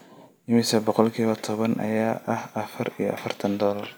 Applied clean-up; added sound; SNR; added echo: none; none; none; none.